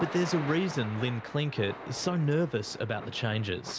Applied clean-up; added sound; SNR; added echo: none; Thunder / Rain; 11 dB; none.